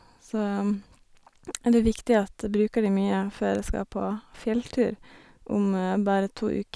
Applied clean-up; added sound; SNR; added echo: none; none; none; none.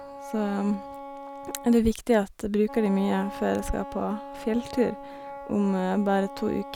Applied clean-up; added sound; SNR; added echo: none; Wind instrument, woodwind instrument; 13 dB; none.